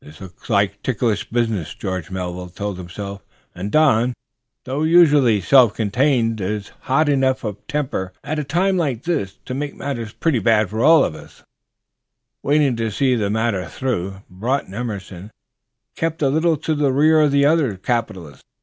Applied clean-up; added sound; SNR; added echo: none; none; none; none.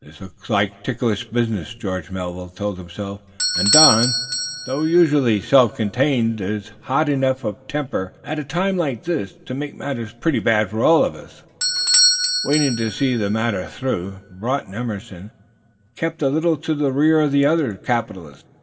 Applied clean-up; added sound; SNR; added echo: none; Bell / Doorbell; 6 dB; reverberation time 0.2 s.